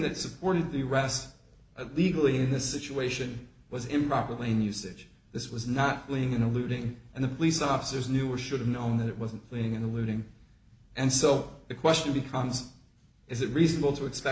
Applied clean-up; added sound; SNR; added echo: none; none; none; none.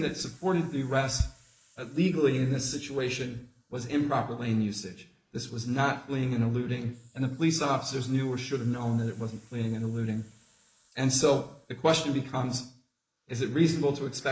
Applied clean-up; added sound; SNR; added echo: neural mask model Resemble Enhance denoiser.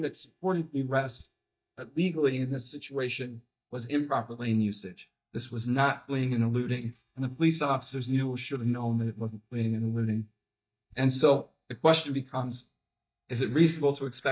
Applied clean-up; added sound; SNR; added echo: neural mask model DeepFilterNet 3.